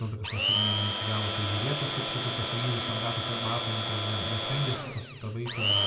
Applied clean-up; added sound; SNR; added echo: none; Domestic sounds, home sounds; -2 dB; reverberation time 1.9 s.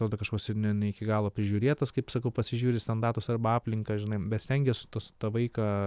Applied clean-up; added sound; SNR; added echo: none; none; none; none.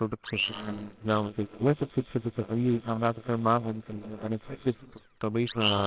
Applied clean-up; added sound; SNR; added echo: neural separator model SepFormer WHAMR!.